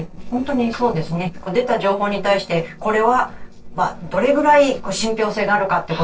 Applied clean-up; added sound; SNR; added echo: neural separator model SepFormer DNS4.